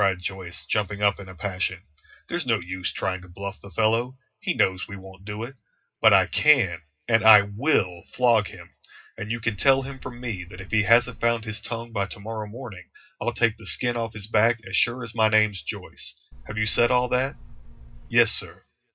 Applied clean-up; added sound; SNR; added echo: none; Buzz; 15 dB; reverberation time 0.2 s.